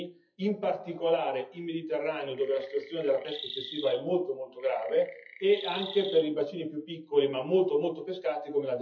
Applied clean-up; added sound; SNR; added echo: classical method WPE with log-MMSE.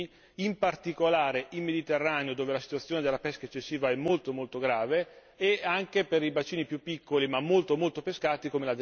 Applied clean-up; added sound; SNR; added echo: none; none; none; none.